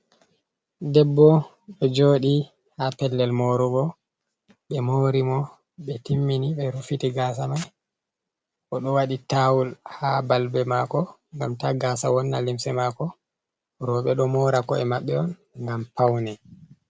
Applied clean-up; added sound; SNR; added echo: none; none; none; none.